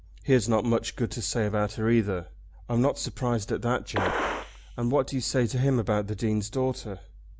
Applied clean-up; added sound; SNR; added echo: none; Gunshot, gunfire; 6 dB; none.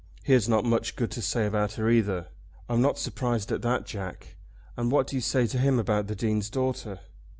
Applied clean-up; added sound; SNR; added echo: none; none; none; none.